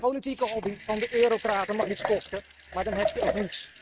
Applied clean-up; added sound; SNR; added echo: neural mask model RNNoise.